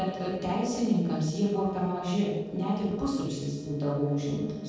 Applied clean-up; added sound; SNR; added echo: neural separator model SepFormer DNS4.